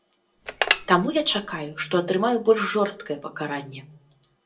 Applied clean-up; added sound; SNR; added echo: none; Telephone; 4 dB; reverberation time 0.2 s.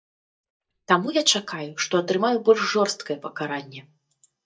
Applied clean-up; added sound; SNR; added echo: neural mask model DeepFilterNet 3.